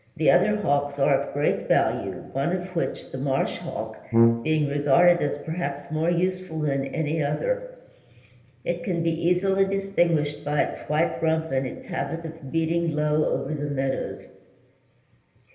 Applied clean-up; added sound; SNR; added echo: none; Brass instrument; -2 dB; reverberation time 0.8 s.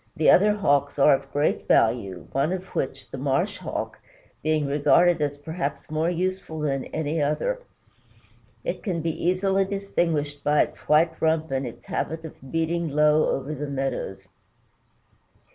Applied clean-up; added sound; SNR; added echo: none; none; none; none.